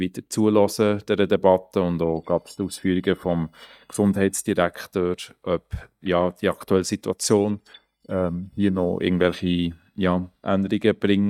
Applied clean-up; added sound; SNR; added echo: neural mask model DeepFilterNet 3.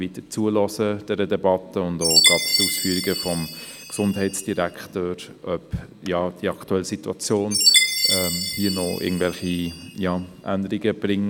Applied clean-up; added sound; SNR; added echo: none; Chime; 1 dB; none.